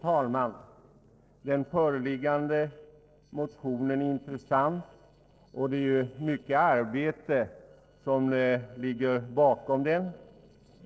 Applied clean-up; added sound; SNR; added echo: neural separator model SepFormer DNS4.